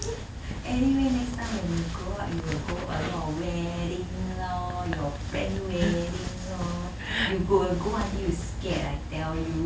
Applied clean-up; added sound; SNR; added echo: none; none; none; none.